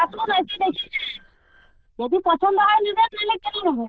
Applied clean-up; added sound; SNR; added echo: neural diffusion model UNIVERSE++.